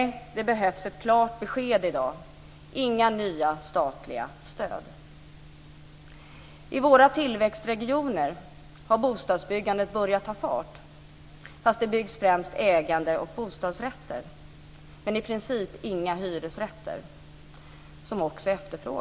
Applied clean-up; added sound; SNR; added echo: none; none; none; none.